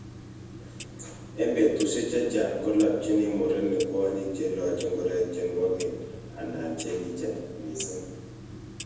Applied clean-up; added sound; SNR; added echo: none; Clock; 14 dB; reverberation time 1.1 s.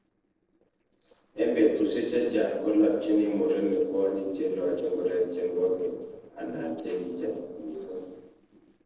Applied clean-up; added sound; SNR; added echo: neural separator model SepFormer DNS4.